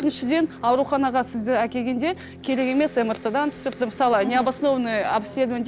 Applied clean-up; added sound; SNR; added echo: none; Electric guitar; 18 dB; none.